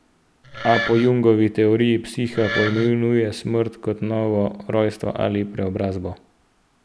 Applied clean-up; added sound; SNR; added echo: none; Wood; 7 dB; none.